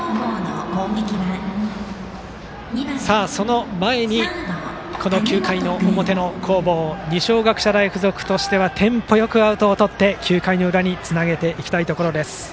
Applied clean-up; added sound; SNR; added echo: none; none; none; none.